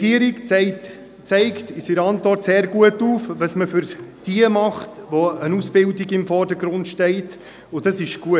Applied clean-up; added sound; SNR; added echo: none; none; none; none.